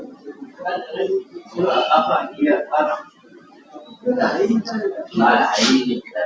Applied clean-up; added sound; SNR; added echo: none; none; none; none.